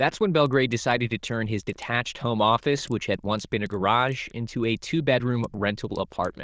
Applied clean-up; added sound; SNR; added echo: neural diffusion model UNIVERSE++.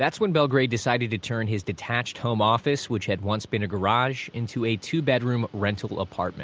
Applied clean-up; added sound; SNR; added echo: none; none; none; none.